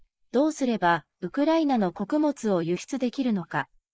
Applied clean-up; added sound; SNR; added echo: neural mask model Resemble Enhance denoiser.